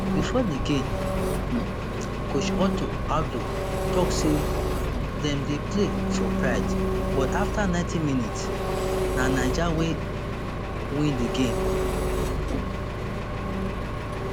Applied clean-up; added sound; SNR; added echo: none; Engine; -4 dB; none.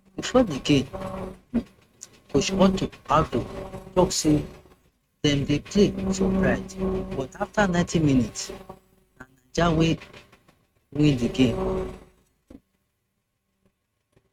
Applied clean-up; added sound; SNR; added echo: neural mask model RNNoise.